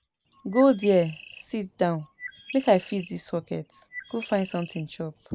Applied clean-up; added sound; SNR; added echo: none; Bird; 18 dB; none.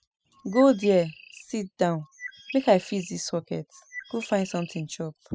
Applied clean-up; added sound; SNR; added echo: classical method spectral subtraction.